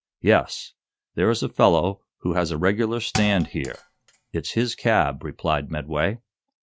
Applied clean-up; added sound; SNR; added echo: neural mask model RNNoise.